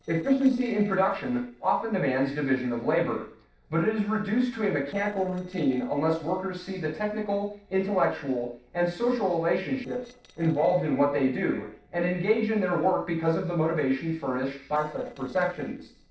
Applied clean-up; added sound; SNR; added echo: neural separator model SepFormer DNS4.